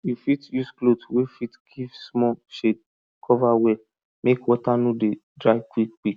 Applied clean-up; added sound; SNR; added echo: none; none; none; none.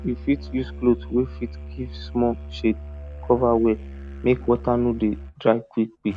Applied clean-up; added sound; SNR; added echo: none; Musical instrument; 12 dB; none.